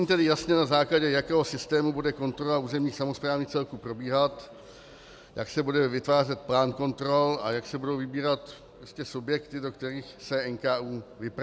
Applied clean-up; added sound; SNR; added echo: none; none; none; none.